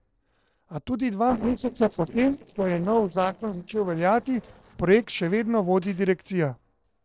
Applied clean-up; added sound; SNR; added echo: neural separator model SepFormer DNS4.